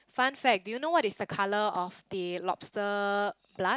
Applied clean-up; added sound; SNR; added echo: none; none; none; none.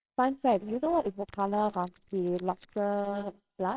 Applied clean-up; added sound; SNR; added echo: neural separator model SepFormer WHAMR!.